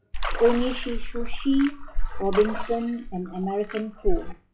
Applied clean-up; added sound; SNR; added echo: classical method log-MMSE.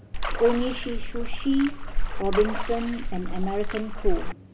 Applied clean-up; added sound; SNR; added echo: none; Splash, splatter; -2 dB; none.